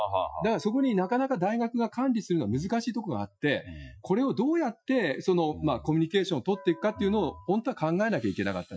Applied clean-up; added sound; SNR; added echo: classical method Wiener filter.